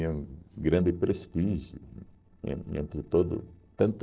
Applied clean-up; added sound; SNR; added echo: neural separator model SepFormer DNS4.